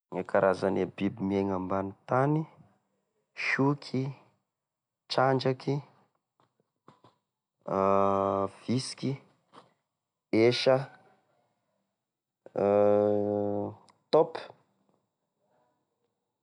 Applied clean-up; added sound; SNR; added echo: none; none; none; none.